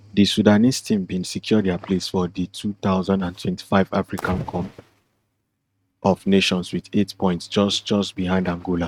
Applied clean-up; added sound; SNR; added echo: neural mask model RNNoise.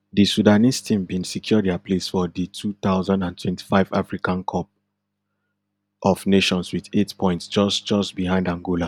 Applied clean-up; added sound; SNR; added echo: none; none; none; none.